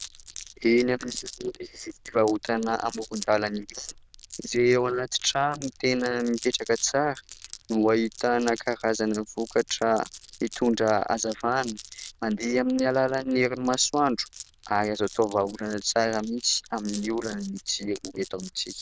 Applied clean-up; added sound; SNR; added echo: neural diffusion model UNIVERSE++.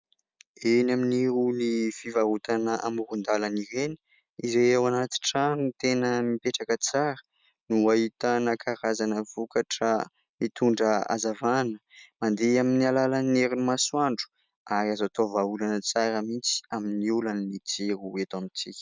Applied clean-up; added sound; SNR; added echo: none; none; none; none.